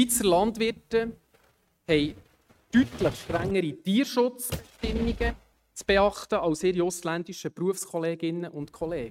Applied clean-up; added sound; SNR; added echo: neural mask model RNNoise.